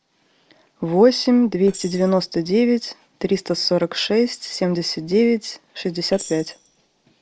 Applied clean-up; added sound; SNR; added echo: neural separator model SepFormer DNS4.